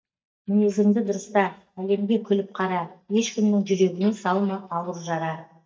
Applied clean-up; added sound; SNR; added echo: neural mask model DeepFilterNet 3.